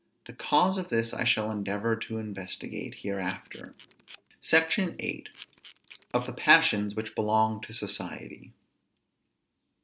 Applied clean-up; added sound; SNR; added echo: none; Camera; 17 dB; none.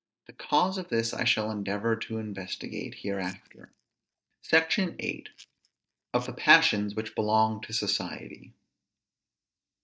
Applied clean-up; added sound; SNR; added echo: neural mask model DeepFilterNet 3.